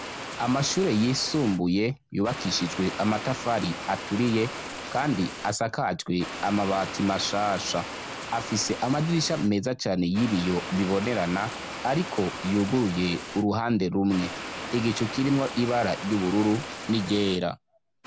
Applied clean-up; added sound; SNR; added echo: none; Water; 10 dB; none.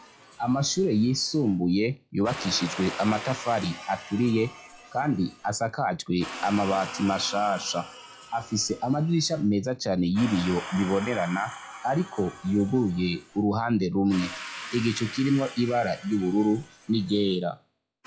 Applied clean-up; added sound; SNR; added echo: classical method log-MMSE.